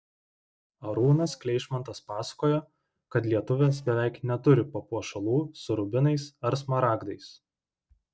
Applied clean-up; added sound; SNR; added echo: neural separator model SepFormer DNS4.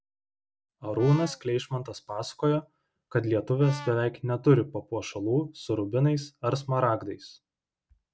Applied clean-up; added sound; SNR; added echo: none; Brass instrument; 17 dB; none.